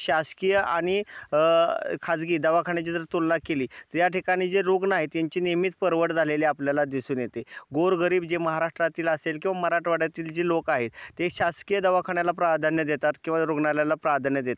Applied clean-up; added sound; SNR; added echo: none; none; none; none.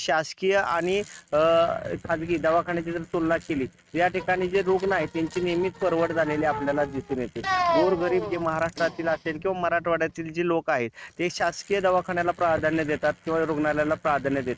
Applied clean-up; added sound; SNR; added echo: neural mask model RNNoise.